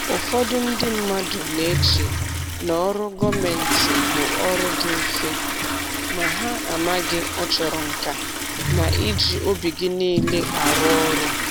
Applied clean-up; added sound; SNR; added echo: none; Toilet flush; -1 dB; none.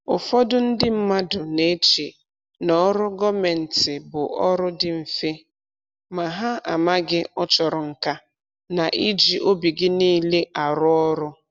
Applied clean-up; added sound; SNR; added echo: none; none; none; none.